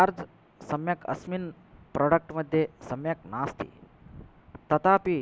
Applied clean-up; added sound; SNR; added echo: none; none; none; none.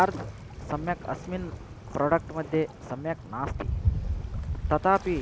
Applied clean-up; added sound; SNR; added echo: none; Waves, surf; 4 dB; none.